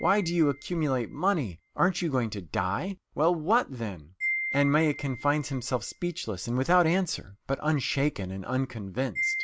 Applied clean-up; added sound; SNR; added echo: none; Wind chime; 12 dB; none.